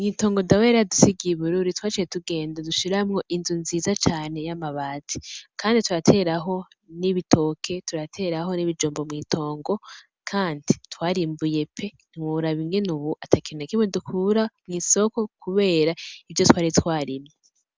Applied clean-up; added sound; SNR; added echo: none; none; none; none.